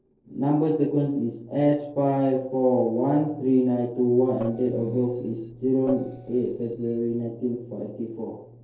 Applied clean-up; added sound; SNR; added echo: neural separator model SepFormer DNS4.